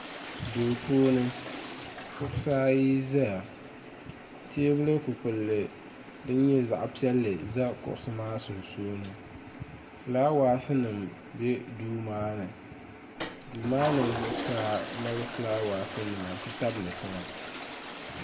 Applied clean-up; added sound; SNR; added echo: none; Toilet flush; 10 dB; reverberation time 1.4 s.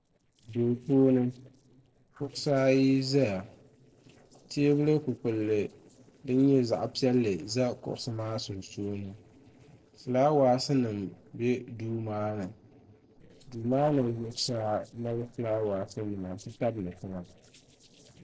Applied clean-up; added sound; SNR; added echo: neural separator model SepFormer DNS4.